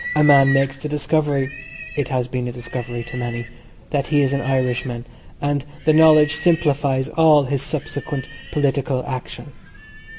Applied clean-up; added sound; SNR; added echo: none; Livestock, farm animals, working animals; 15 dB; none.